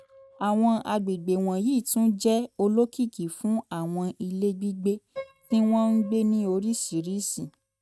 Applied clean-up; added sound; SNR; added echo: neural mask model RNNoise.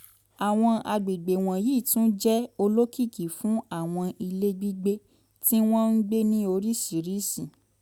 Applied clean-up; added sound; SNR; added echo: none; none; none; none.